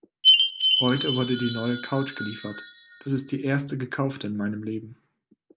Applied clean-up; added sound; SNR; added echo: none; Chime; -1 dB; none.